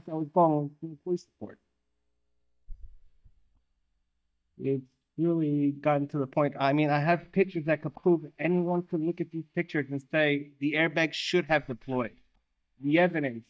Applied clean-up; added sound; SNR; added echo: neural mask model DeepFilterNet 3.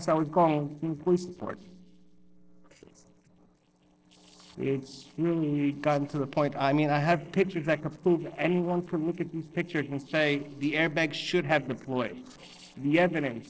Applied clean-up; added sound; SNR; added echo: neural separator model SepFormer DNS4.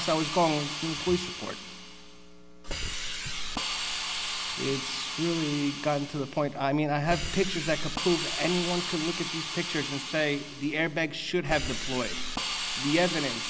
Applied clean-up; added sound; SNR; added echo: none; Hiss; 4 dB; none.